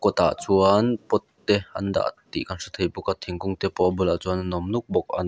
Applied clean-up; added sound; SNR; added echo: none; none; none; none.